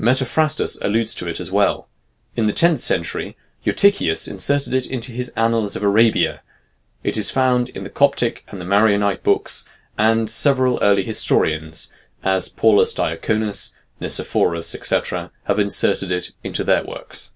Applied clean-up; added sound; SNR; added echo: none; none; none; none.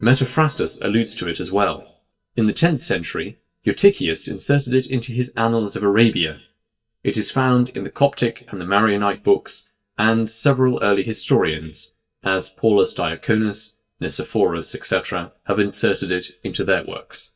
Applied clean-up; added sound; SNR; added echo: neural mask model DeepFilterNet 3.